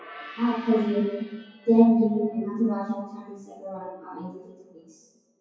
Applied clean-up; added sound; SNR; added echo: classical method WPE with log-MMSE.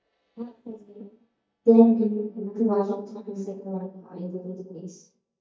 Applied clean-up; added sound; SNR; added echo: neural mask model DeepFilterNet 3.